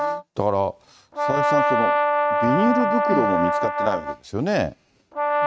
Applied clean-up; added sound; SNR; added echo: neural mask model RNNoise.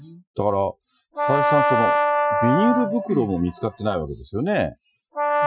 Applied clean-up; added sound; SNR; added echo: classical method Wiener filter.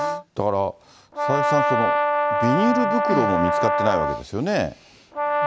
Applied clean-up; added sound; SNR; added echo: none; Brass instrument; -2 dB; none.